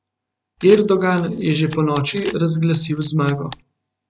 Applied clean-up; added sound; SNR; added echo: none; Camera; 18 dB; none.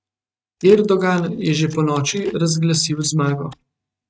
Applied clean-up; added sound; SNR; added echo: neural mask model RNNoise.